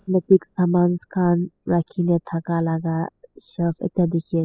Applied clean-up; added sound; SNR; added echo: classical method spectral subtraction.